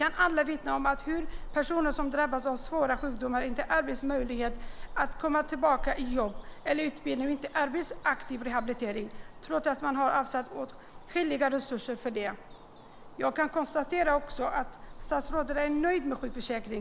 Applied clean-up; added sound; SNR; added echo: none; Bird vocalization, bird call, bird song; 9 dB; none.